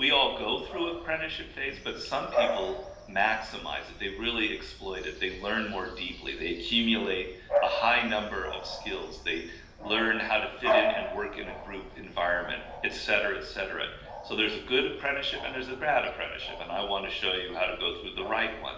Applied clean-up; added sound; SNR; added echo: none; Bark / Bird vocalization, bird call, bird song; 6 dB; reverberation time 0.7 s.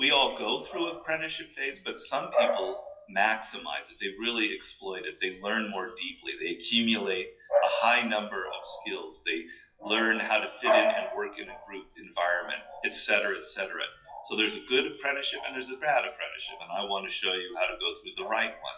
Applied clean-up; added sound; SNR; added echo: classical method WPE with log-MMSE.